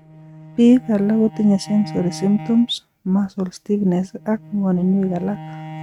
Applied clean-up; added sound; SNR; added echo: neural mask model RNNoise.